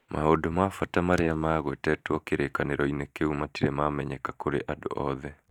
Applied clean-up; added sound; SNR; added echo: neural mask model DeepFilterNet 3.